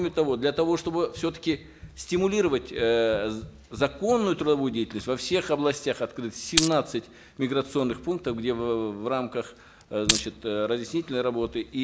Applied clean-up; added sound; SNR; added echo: none; Glass; 0 dB; none.